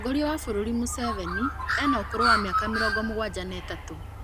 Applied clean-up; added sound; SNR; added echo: none; Bird; 0 dB; none.